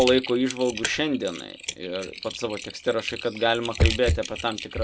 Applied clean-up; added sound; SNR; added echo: none; Typing; 4 dB; none.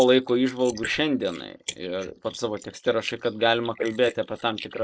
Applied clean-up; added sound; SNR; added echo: neural mask model Resemble Enhance denoiser.